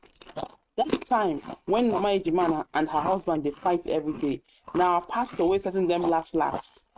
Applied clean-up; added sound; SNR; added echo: neural mask model RNNoise.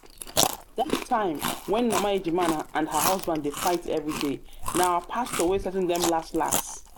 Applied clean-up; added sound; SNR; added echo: none; Chewing, mastication; 4 dB; none.